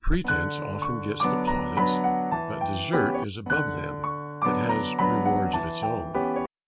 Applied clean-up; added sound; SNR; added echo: none; Piano; -5 dB; none.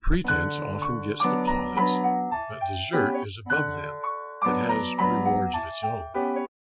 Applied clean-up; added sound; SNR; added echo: classical method Wiener filter.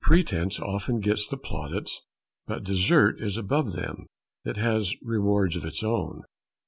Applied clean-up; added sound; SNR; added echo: none; none; none; none.